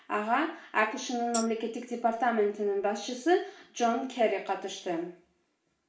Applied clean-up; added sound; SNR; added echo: none; Tambourine; 13 dB; reverberation time 0.4 s.